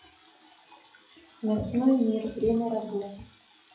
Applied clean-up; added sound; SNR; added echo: classical method WPE with log-MMSE.